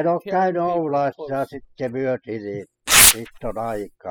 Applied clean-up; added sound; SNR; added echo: classical method spectral subtraction.